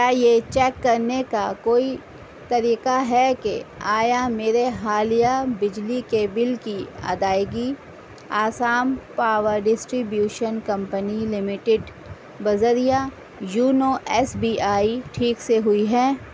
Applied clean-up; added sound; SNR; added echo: none; none; none; none.